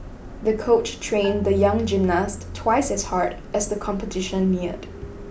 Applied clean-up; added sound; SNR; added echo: none; Marimba, xylophone; 13 dB; none.